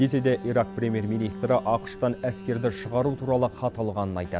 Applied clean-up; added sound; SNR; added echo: none; Alarm; 14 dB; none.